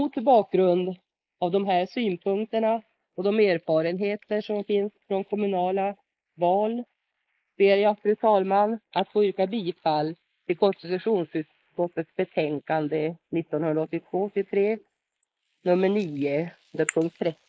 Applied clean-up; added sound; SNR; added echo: neural mask model Resemble Enhance denoiser.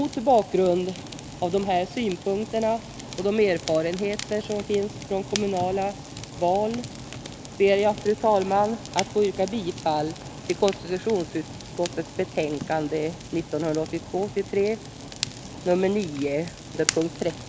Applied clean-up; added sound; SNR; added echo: none; Fire; 12 dB; none.